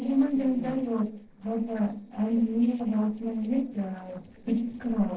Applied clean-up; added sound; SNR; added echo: neural separator model SepFormer DNS4.